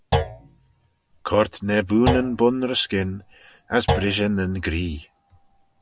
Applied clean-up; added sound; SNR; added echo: none; Thump, thud; 5 dB; none.